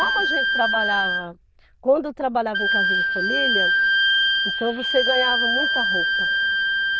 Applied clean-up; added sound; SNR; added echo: neural diffusion model UNIVERSE++.